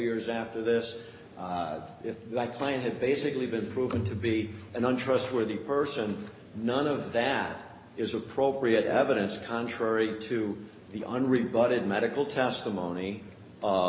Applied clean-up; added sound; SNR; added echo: none; none; none; none.